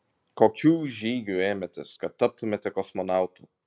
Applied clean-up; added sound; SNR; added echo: none; none; none; none.